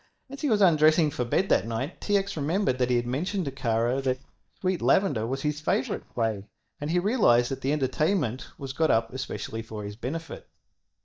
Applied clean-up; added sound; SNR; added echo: neural mask model DeepFilterNet 3.